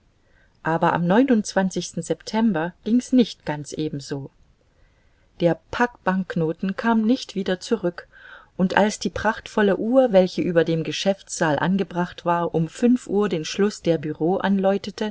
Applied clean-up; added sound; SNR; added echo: none; none; none; none.